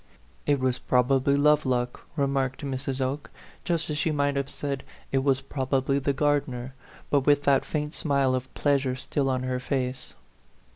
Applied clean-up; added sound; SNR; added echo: none; none; none; none.